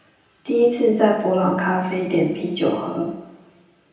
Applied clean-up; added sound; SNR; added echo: none; none; none; reverberation time 0.9 s.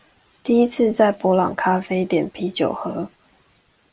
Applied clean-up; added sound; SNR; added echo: none; none; none; none.